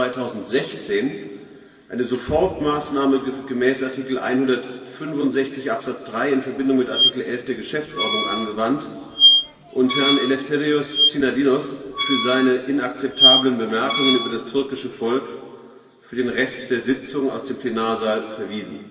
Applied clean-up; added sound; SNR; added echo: none; Squeak; -1 dB; reverberation time 2.0 s.